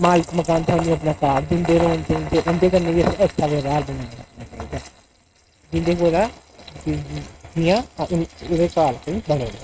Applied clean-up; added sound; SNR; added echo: neural mask model RNNoise.